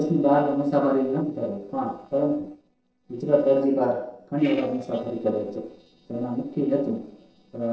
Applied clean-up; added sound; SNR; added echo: neural separator model SepFormer DNS4.